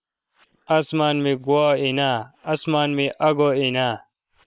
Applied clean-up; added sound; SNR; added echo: neural separator model SepFormer WHAM!.